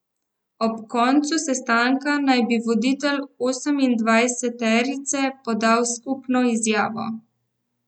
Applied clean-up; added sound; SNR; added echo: none; none; none; none.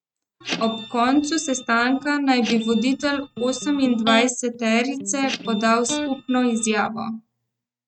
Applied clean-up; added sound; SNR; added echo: neural mask model RNNoise.